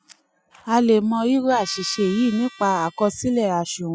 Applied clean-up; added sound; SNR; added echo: classical method spectral subtraction.